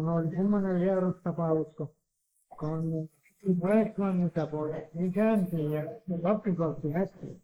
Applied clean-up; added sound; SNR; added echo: neural mask model Resemble Enhance denoiser.